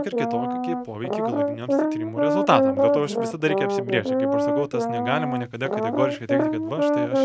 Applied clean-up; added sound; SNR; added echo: none; Brass instrument; -5 dB; none.